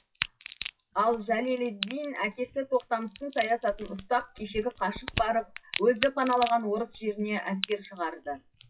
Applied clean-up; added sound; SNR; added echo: classical method WPE with log-MMSE.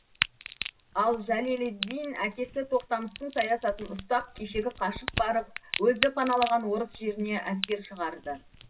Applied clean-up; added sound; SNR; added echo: none; Crack; 9 dB; reverberation time 0.4 s.